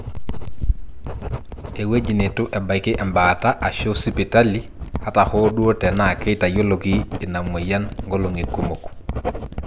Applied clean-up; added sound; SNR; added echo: none; Writing; 7 dB; none.